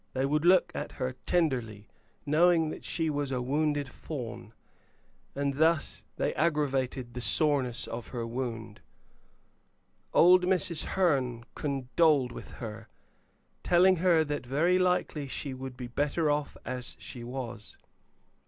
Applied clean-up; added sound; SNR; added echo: none; none; none; none.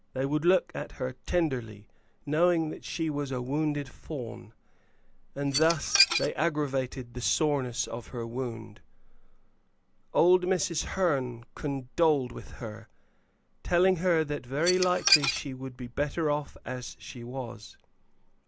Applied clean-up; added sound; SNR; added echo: none; Dishes, pots, and pans / Glass; -1 dB; none.